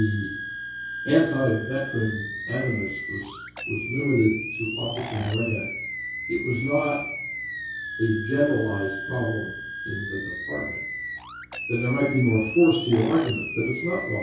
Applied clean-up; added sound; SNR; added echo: none; Animal; 7 dB; reverberation time 0.6 s.